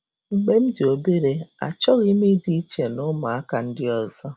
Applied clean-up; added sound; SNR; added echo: none; none; none; none.